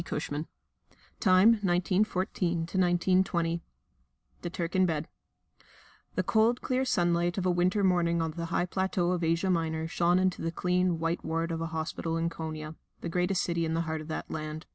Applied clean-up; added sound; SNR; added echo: none; none; none; none.